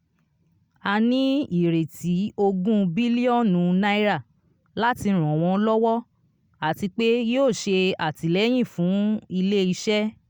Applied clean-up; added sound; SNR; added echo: none; none; none; none.